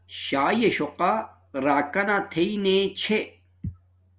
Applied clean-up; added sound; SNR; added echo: none; none; none; none.